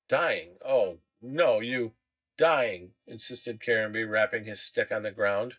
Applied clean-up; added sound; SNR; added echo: neural mask model DeepFilterNet 3.